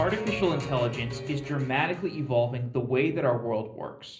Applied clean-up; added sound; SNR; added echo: none; none; none; reverberation time 0.5 s.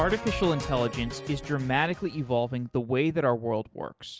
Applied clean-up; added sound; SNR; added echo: none; none; none; none.